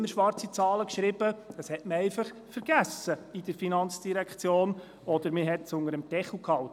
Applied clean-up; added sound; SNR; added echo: none; none; none; none.